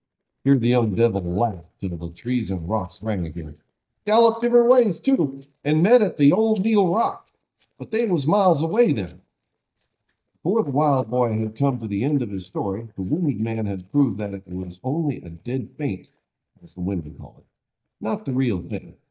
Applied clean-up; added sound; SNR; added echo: neural mask model DeepFilterNet 3.